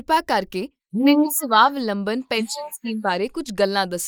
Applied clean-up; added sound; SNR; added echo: neural mask model Resemble Enhance denoiser.